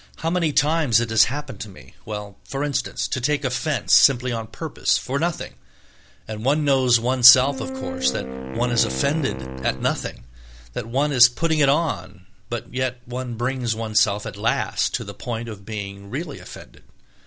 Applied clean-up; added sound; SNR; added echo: none; Wind instrument, woodwind instrument; 8 dB; none.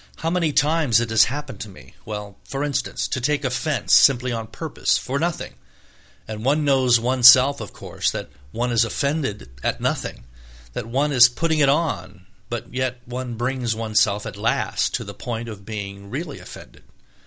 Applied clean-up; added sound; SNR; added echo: none; none; none; none.